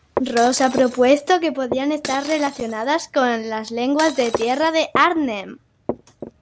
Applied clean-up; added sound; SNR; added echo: none; Shatter + Walk, footsteps; 12 dB; none.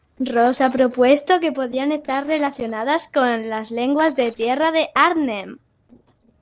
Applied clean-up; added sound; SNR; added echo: neural separator model SepFormer DNS4.